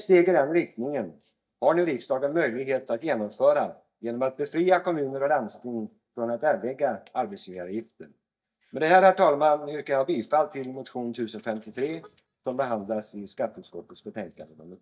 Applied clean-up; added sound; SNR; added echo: neural mask model DeepFilterNet 3.